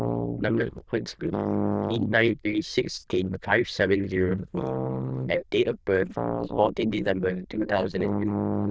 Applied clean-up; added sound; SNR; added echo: neural diffusion model UNIVERSE++.